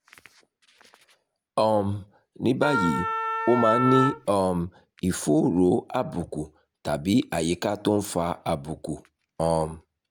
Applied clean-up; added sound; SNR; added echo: none; Wind instrument, woodwind instrument; 1 dB; none.